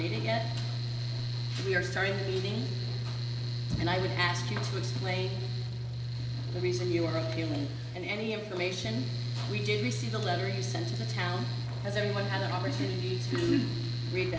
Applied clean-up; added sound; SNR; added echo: none; Mechanical fan; -1 dB; reverberation time 2.0 s.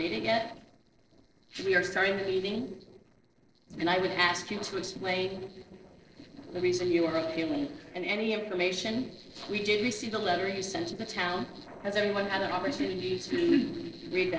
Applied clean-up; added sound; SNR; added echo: neural separator model SepFormer DNS4.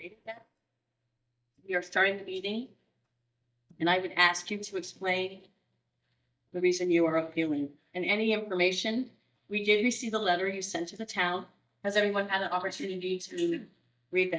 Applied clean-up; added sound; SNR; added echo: neural mask model DeepFilterNet 3.